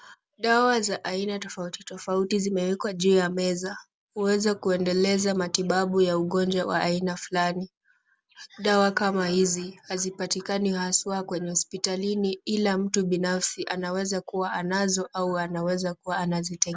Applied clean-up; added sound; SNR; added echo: none; none; none; none.